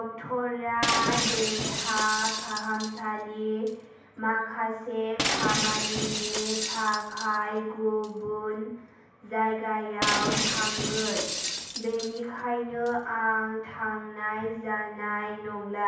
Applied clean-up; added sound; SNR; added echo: none; Shatter; 2 dB; reverberation time 0.9 s.